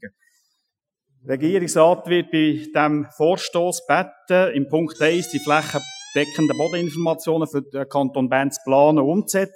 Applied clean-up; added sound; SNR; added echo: classical method Wiener filter.